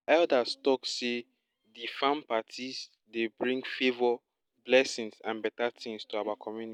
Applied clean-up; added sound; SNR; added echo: none; none; none; none.